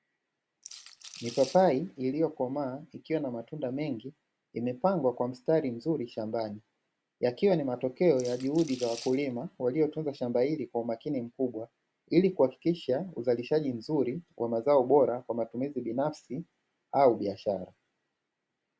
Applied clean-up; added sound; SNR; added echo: none; Rattle / Rattle (instrument); 17 dB; none.